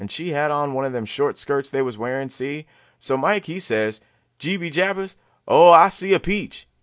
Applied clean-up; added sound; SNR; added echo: none; none; none; none.